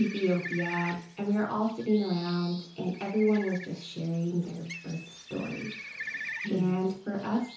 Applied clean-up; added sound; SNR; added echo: none; Bird; 12 dB; reverberation time 0.9 s.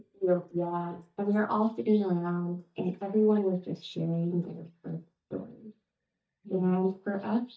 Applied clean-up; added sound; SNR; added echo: neural mask model DeepFilterNet 3.